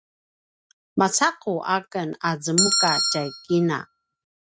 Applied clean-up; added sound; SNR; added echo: neural mask model RNNoise.